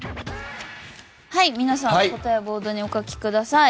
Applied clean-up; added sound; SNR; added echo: none; none; none; none.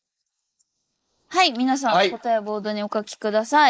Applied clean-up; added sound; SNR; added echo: neural mask model Resemble Enhance denoiser.